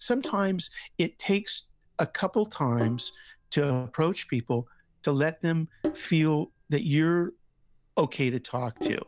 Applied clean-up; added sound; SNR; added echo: none; Sink (filling or washing); 14 dB; none.